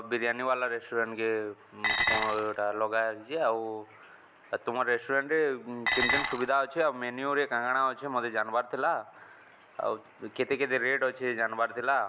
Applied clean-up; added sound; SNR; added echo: none; Dishes, pots, and pans; -1 dB; none.